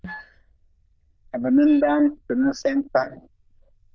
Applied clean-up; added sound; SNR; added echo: neural diffusion model UNIVERSE++.